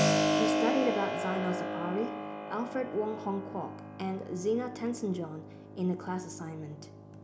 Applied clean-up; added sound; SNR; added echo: none; Keyboard (musical); -1 dB; none.